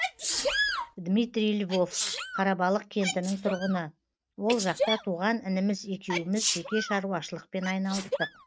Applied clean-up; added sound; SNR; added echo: neural mask model RNNoise.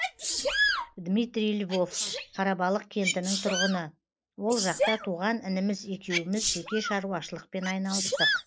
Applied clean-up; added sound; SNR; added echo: neural mask model Resemble Enhance denoiser.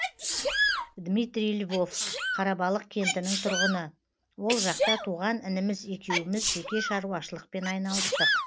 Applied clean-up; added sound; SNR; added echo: none; Sneeze; 1 dB; none.